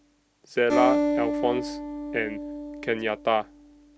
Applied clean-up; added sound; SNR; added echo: none; Acoustic guitar; 1 dB; none.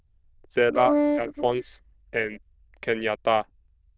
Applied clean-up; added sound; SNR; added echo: neural diffusion model UNIVERSE++.